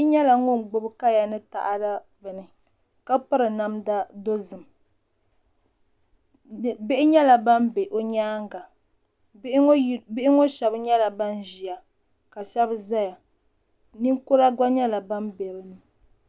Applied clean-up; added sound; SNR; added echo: none; none; none; none.